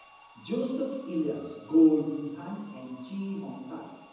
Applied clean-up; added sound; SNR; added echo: none; Alarm; 16 dB; reverberation time 1.1 s.